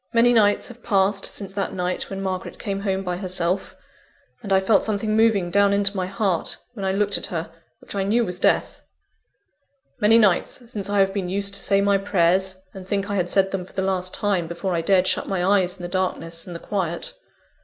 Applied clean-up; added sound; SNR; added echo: none; none; none; none.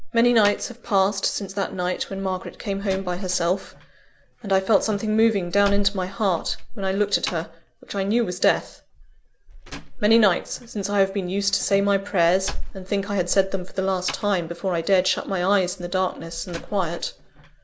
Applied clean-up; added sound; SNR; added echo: none; Slam; 8 dB; none.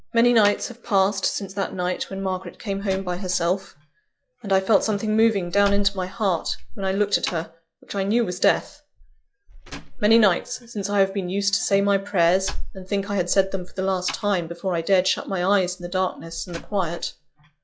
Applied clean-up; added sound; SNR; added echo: classical method log-MMSE.